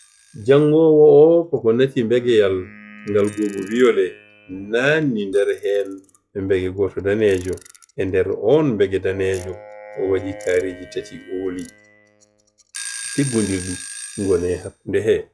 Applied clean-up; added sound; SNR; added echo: classical method log-MMSE.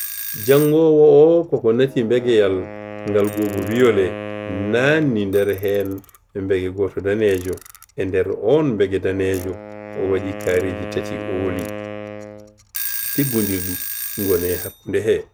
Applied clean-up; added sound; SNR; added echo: none; Alarm / Clock + Wind instrument, woodwind instrument; 12 dB; none.